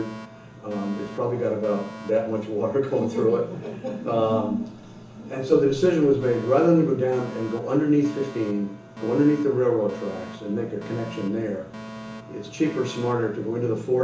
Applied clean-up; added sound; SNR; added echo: none; Alarm; 18 dB; reverberation time 0.8 s.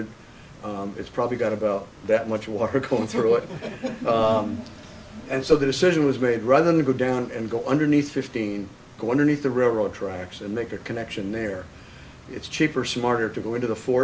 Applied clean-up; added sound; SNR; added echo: none; none; none; none.